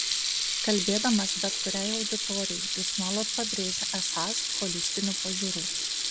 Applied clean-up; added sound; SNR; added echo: none; Sink (filling or washing) / Water tap, faucet; -3 dB; none.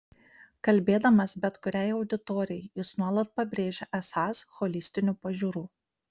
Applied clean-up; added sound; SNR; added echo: none; none; none; none.